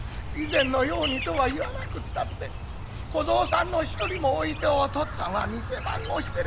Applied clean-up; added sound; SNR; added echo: none; Chirp, tweet; 5 dB; none.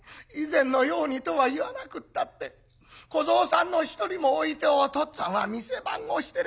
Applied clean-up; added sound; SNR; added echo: none; none; none; none.